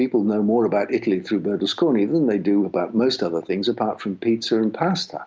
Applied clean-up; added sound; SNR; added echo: none; none; none; none.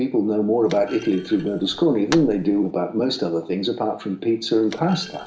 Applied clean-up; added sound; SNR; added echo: none; Thump, thud; 19 dB; reverberation time 0.6 s.